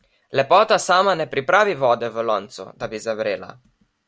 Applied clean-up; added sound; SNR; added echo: none; none; none; none.